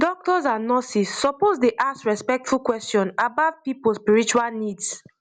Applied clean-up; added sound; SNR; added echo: none; none; none; none.